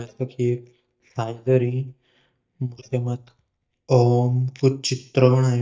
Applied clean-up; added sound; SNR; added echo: neural mask model DeepFilterNet 3.